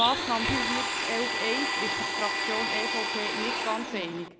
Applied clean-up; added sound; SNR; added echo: none; Domestic sounds, home sounds; -3 dB; none.